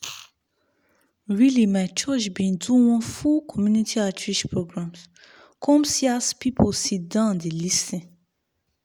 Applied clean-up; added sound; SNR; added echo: none; none; none; none.